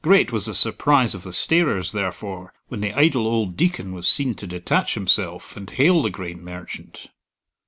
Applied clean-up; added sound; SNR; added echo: none; none; none; none.